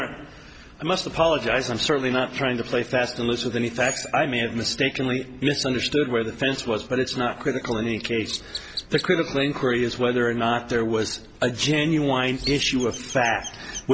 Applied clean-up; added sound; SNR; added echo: none; Chirp, tweet; 19 dB; none.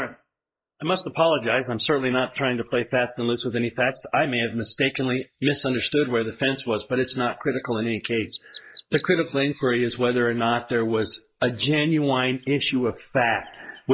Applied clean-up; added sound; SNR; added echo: neural mask model Resemble Enhance denoiser.